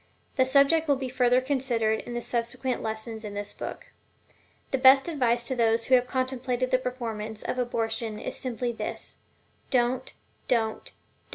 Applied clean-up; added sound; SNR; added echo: none; none; none; none.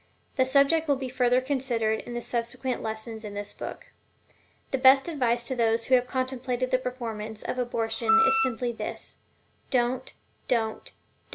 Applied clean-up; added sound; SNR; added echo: none; Wind instrument, woodwind instrument; -3 dB; none.